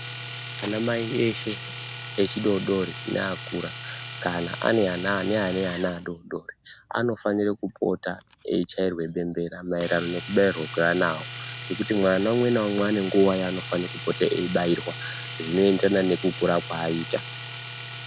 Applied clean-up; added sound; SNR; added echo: none; Domestic sounds, home sounds; 9 dB; none.